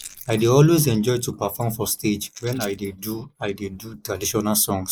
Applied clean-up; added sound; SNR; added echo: neural mask model Resemble Enhance denoiser.